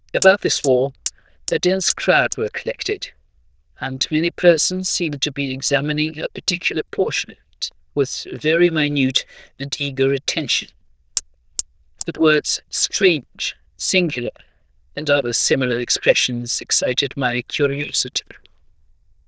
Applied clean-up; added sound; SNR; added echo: neural diffusion model UNIVERSE++.